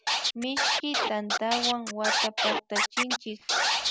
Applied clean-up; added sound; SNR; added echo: none; Scratching (performance technique); -5 dB; none.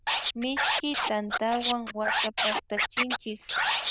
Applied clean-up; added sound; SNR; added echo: neural diffusion model UNIVERSE++.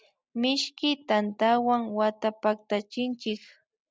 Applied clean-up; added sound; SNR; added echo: none; none; none; none.